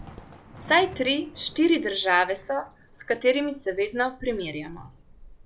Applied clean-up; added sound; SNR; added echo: none; Thunder + Bird vocalization, bird call, bird song; 20 dB; none.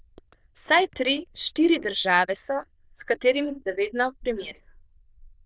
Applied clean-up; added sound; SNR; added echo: neural diffusion model UNIVERSE++.